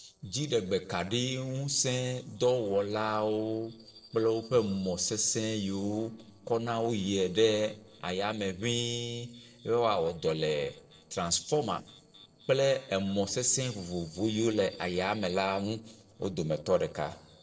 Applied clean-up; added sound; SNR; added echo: neural separator model SepFormer DNS4.